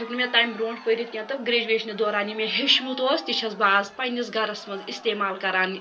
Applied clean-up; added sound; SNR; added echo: none; Crowd; 18 dB; reverberation time 0.2 s.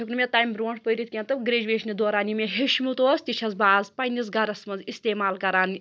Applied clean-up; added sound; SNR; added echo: none; none; none; none.